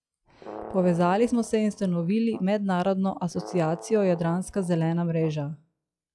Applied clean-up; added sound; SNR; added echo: classical method log-MMSE.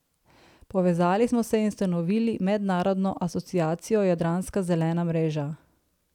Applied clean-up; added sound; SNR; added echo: none; none; none; none.